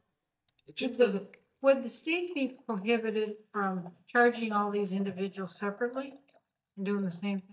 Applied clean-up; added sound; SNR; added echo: neural mask model DeepFilterNet 3.